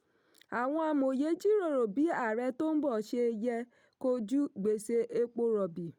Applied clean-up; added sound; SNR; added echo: none; none; none; none.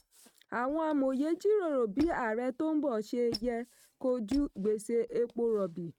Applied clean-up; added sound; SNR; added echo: neural mask model RNNoise.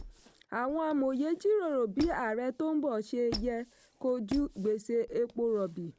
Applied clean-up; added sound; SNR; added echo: none; Squeak; 15 dB; none.